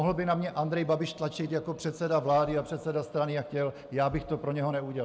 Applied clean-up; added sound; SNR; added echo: none; none; none; none.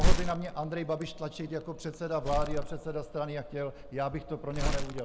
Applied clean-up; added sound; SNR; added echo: none; Crumpling, crinkling; -4 dB; none.